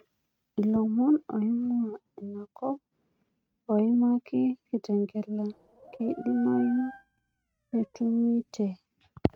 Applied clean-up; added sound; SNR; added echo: neural mask model RNNoise.